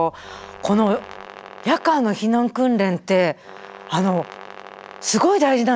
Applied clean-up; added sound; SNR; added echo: none; Brass instrument; 19 dB; none.